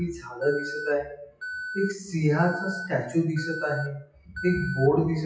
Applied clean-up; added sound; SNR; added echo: classical method WPE with log-MMSE.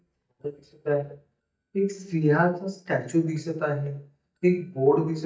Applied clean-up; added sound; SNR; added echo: neural mask model DeepFilterNet 3.